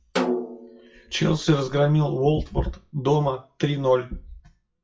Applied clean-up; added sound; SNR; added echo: classical method WPE with log-MMSE.